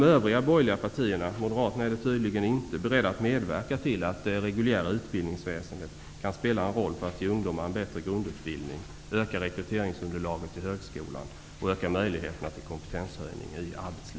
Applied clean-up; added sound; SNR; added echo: none; none; none; none.